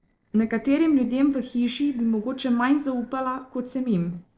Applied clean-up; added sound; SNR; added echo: neural separator model SepFormer DNS4.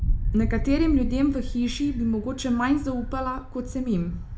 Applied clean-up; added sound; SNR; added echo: none; Wind; 3 dB; reverberation time 0.4 s.